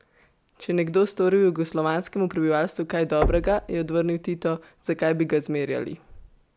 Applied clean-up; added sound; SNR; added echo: none; Knock; 8 dB; none.